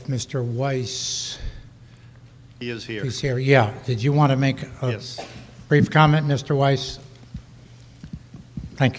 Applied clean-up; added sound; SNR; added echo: none; none; none; none.